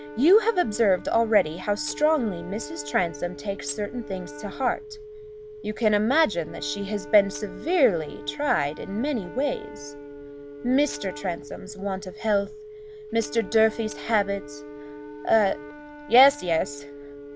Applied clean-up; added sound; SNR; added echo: none; Telephone + Wind instrument, woodwind instrument; 14 dB; none.